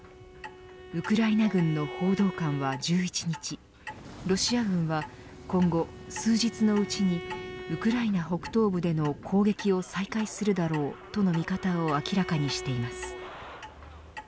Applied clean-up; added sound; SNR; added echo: none; Clock + Bowed string instrument; 14 dB; none.